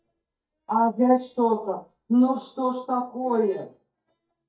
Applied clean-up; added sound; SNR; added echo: neural mask model DeepFilterNet 3.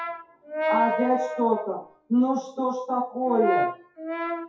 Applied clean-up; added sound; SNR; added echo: classical method WPE with log-MMSE.